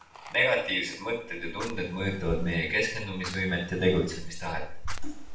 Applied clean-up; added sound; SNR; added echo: none; Fire; 20 dB; reverberation time 0.5 s.